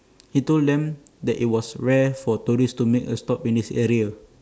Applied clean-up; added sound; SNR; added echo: none; none; none; none.